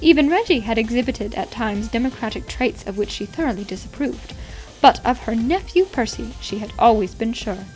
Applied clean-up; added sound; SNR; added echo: none; Drum kit; 15 dB; none.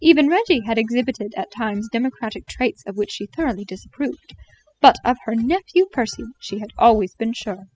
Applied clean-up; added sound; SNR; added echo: classical method spectral subtraction.